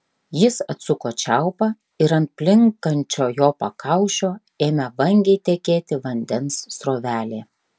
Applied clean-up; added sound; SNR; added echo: none; none; none; none.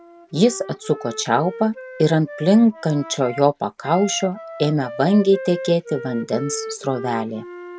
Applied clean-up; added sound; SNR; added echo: none; Wind instrument, woodwind instrument; 14 dB; none.